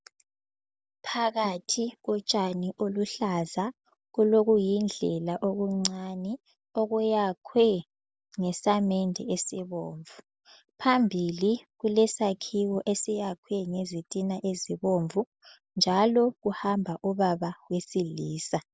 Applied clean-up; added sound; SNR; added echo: none; none; none; none.